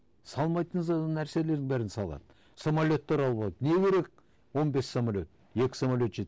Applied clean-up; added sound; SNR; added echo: none; none; none; none.